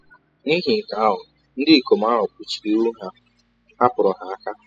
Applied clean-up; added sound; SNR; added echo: classical method spectral subtraction.